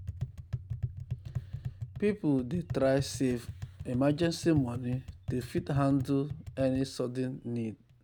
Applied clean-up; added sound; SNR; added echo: none; Tap; 9 dB; none.